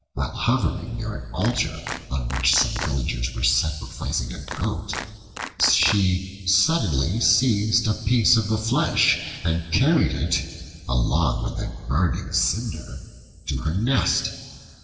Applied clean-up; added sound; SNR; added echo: none; Clapping; 12 dB; reverberation time 2.0 s.